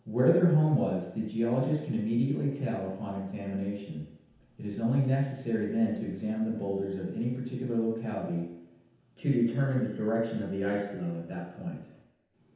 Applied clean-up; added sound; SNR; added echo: none; none; none; reverberation time 0.9 s.